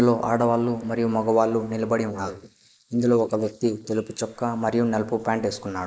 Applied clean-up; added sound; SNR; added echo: neural mask model Resemble Enhance denoiser.